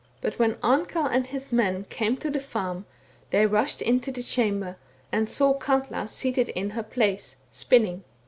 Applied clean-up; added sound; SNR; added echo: none; none; none; none.